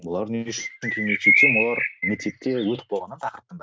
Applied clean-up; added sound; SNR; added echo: neural mask model RNNoise.